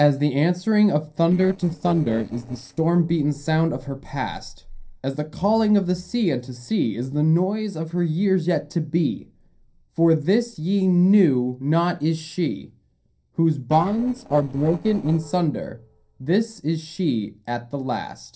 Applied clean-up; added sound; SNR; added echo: neural separator model SepFormer DNS4.